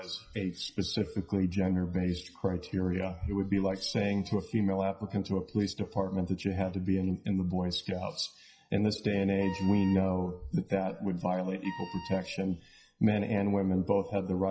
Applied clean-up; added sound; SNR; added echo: classical method WPE with log-MMSE.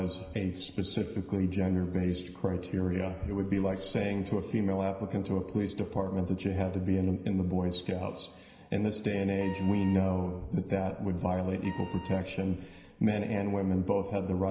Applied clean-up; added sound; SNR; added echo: none; Wind instrument, woodwind instrument; 18 dB; reverberation time 0.9 s.